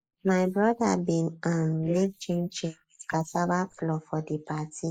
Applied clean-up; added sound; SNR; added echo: neural mask model Resemble Enhance denoiser.